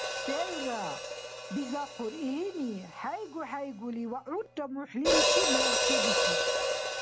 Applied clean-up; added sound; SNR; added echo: none; Hi-hat; -5 dB; none.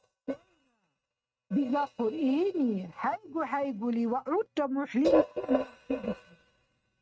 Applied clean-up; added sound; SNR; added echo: neural mask model RNNoise.